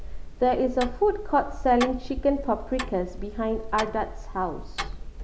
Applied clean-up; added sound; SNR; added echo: none; Tick-tock; 8 dB; none.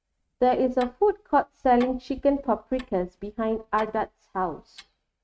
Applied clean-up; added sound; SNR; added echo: neural mask model RNNoise.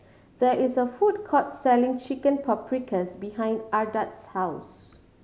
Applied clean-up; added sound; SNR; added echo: none; none; none; none.